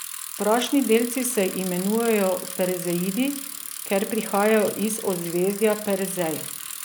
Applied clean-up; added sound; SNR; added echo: none; Bicycle; 10 dB; none.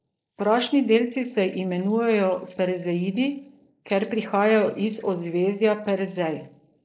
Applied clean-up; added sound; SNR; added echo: neural mask model Resemble Enhance denoiser.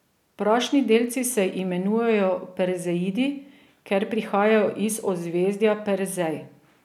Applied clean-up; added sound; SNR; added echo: none; none; none; none.